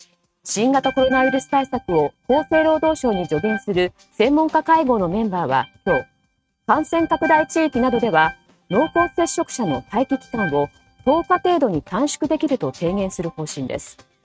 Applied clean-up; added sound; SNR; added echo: neural mask model RNNoise.